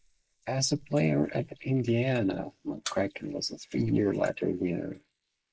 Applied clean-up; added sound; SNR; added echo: neural mask model Resemble Enhance denoiser.